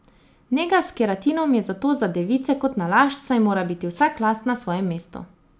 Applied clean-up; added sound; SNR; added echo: none; none; none; none.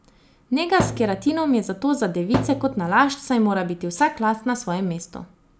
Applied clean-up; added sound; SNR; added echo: none; Thump, thud; 7 dB; none.